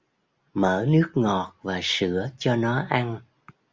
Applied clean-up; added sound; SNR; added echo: none; none; none; none.